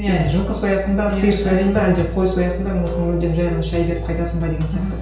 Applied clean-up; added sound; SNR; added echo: none; Musical instrument; 6 dB; reverberation time 0.5 s.